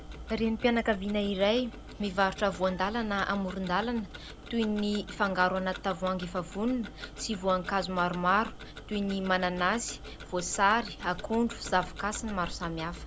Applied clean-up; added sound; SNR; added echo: none; Tick-tock; 13 dB; none.